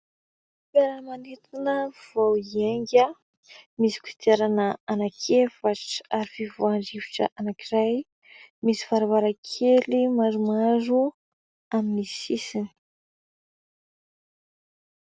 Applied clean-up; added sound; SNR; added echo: none; none; none; none.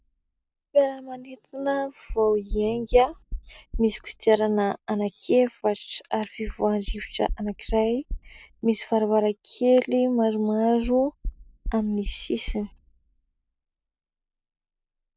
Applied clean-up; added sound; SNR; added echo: none; Knock; 12 dB; none.